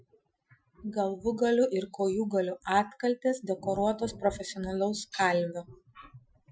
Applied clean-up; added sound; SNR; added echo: classical method Wiener filter.